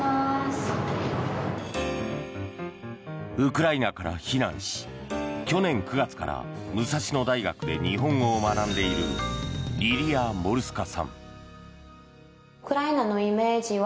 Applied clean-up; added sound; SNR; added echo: none; none; none; none.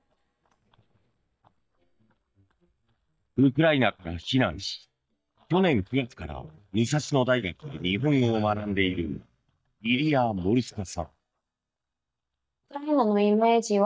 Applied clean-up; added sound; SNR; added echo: neural mask model DeepFilterNet 3.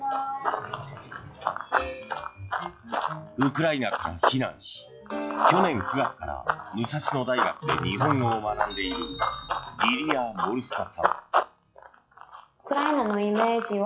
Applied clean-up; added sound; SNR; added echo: classical method log-MMSE.